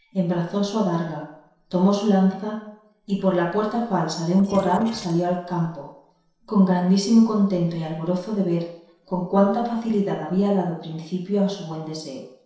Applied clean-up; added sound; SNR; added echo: neural separator model SepFormer DNS4.